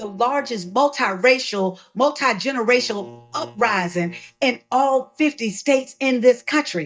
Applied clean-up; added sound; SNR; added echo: neural mask model DeepFilterNet 3.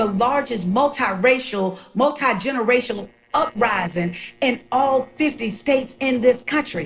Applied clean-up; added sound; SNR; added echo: neural separator model SepFormer DNS4.